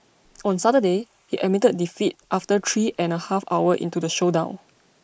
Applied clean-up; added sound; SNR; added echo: neural mask model Resemble Enhance denoiser.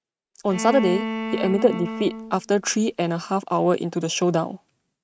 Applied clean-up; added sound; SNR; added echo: neural mask model RNNoise.